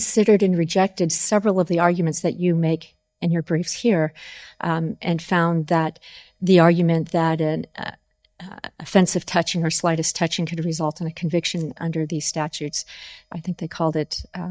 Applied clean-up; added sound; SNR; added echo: neural mask model DeepFilterNet 3.